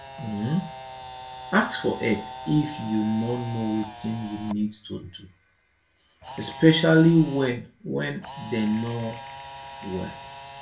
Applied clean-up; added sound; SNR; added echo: none; Camera; 14 dB; reverberation time 0.2 s.